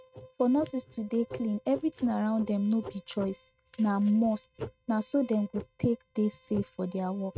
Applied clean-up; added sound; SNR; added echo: neural mask model RNNoise.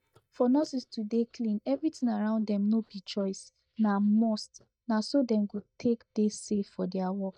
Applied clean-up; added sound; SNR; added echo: neural mask model DeepFilterNet 3.